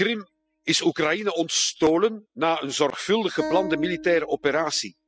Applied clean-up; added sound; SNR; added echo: classical method spectral subtraction.